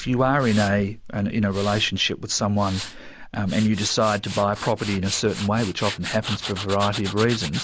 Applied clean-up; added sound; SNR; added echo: none; Tools; 12 dB; none.